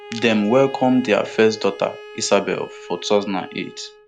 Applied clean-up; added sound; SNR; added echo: none; Bowed string instrument; 17 dB; none.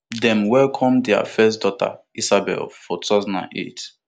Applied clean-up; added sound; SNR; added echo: none; none; none; none.